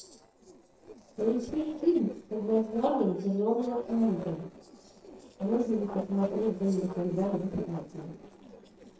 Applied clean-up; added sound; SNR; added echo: neural separator model SepFormer DNS4.